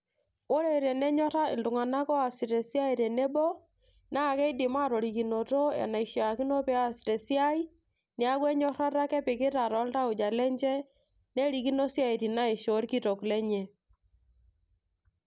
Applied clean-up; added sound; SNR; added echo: none; none; none; none.